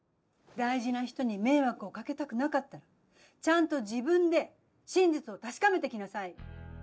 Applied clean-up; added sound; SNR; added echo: none; none; none; none.